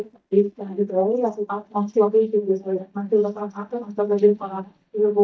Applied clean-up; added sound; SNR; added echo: neural mask model DeepFilterNet 3.